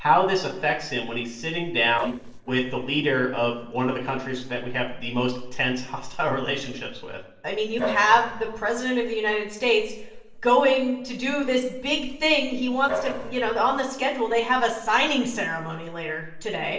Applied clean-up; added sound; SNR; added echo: neural separator model SepFormer DNS4.